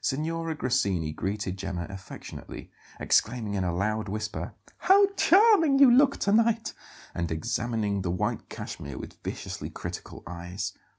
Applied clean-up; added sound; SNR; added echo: none; none; none; none.